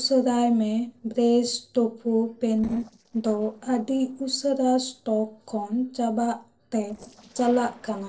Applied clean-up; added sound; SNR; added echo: neural separator model SepFormer DNS4.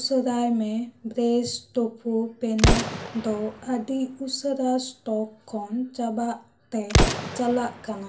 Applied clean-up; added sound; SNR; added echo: none; Explosion; 2 dB; reverberation time 0.3 s.